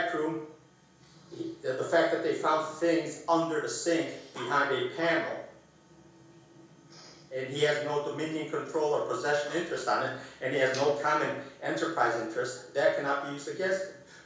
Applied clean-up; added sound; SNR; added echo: none; Bark; 16 dB; reverberation time 0.6 s.